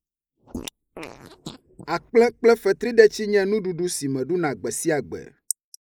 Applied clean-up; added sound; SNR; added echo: neural mask model Resemble Enhance denoiser.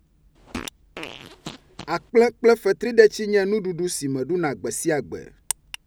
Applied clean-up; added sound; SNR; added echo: none; Fart; 16 dB; none.